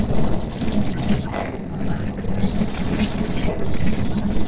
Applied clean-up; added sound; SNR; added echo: neural separator model SepFormer DNS4.